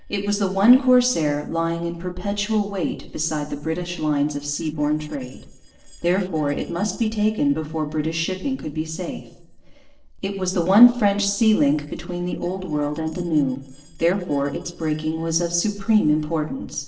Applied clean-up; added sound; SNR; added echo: neural separator model SepFormer DNS4.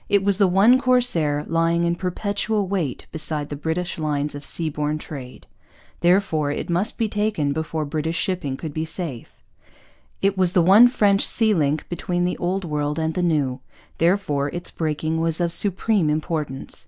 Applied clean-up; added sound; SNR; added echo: none; none; none; none.